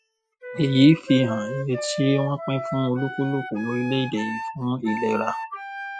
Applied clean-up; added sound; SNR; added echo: classical method Wiener filter.